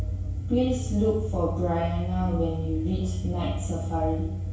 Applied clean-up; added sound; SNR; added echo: none; none; none; reverberation time 0.6 s.